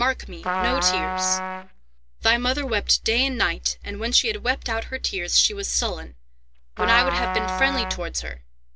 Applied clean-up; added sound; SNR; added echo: none; Trumpet; 3 dB; none.